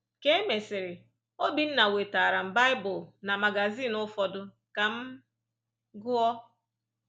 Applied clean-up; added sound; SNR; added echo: none; none; none; none.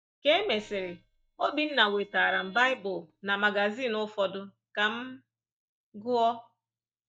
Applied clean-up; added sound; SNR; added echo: neural mask model DeepFilterNet 3.